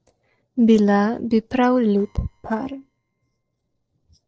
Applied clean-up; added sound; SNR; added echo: neural separator model SepFormer DNS4.